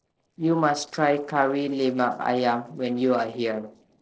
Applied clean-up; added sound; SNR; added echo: neural separator model SepFormer DNS4.